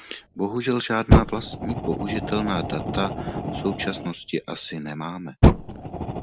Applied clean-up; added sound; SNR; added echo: none; Fire; -4 dB; none.